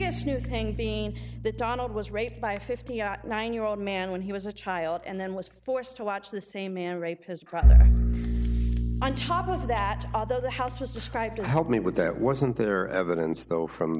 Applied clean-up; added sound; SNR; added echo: none; Bowed string instrument; -2 dB; none.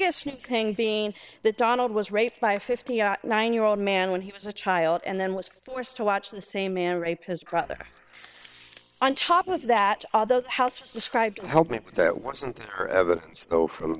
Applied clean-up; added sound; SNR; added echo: neural separator model SepFormer WHAM!.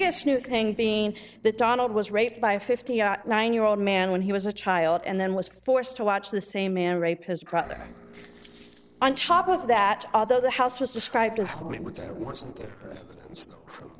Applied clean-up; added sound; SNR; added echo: neural separator model SepFormer DNS4.